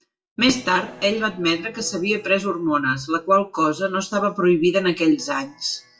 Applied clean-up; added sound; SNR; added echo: classical method WPE with log-MMSE.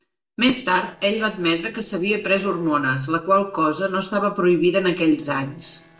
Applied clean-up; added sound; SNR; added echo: neural separator model SepFormer DNS4.